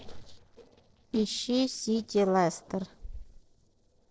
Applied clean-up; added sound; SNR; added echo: neural separator model SepFormer DNS4.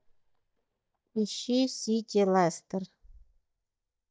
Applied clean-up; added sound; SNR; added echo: neural mask model DeepFilterNet 3.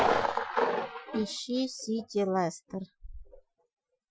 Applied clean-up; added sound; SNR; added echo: classical method Wiener filter.